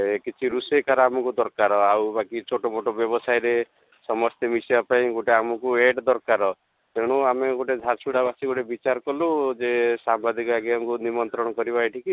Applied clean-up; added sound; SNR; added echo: none; none; none; none.